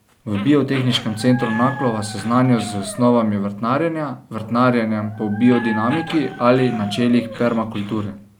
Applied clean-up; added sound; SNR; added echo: none; Dog + Growling; 14 dB; none.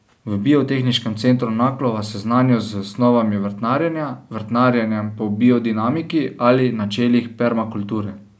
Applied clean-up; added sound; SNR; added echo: none; none; none; none.